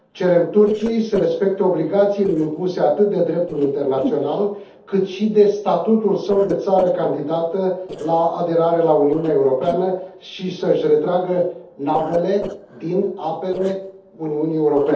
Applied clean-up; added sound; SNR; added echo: neural separator model SepFormer DNS4.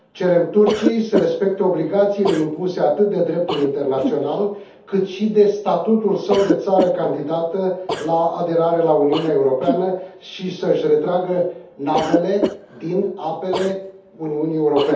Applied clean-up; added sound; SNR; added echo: none; Cough; 9 dB; reverberation time 0.6 s.